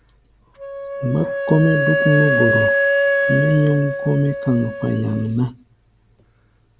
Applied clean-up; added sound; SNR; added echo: none; Wind instrument, woodwind instrument; 1 dB; none.